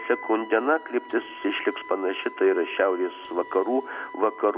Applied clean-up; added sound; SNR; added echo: none; Wind instrument, woodwind instrument; 16 dB; none.